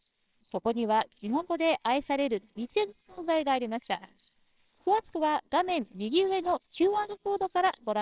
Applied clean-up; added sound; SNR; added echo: neural separator model SepFormer WHAMR!.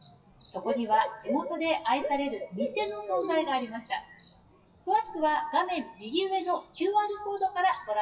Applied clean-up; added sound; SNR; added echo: classical method WPE with log-MMSE.